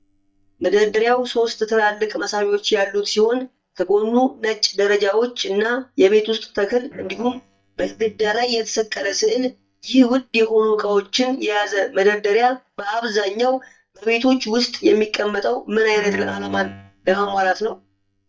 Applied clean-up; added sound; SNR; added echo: neural mask model DeepFilterNet 3.